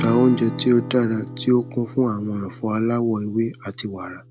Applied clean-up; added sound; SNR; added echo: none; Acoustic guitar / Strum; 12 dB; none.